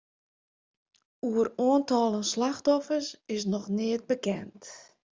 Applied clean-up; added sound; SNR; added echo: none; none; none; none.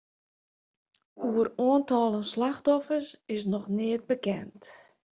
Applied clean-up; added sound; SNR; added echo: none; Brass instrument; 17 dB; none.